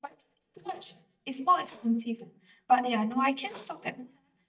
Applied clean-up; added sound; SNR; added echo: neural mask model DeepFilterNet 3.